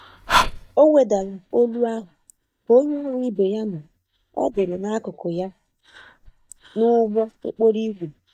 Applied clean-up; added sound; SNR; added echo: neural mask model DeepFilterNet 3.